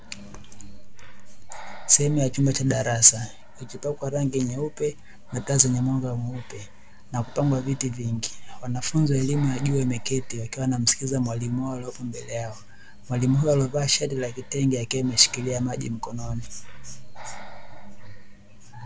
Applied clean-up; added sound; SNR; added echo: none; Breathing; 9 dB; none.